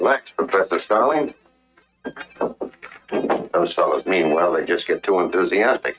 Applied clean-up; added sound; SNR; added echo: neural mask model RNNoise.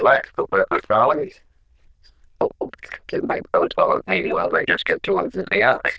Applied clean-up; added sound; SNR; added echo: neural diffusion model UNIVERSE++.